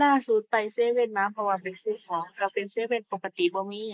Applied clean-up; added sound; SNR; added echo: neural mask model Resemble Enhance denoiser.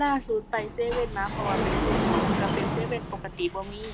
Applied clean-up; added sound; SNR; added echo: none; Sliding door; -1 dB; none.